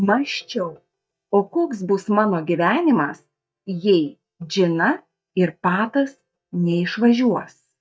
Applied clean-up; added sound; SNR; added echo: neural mask model DeepFilterNet 3.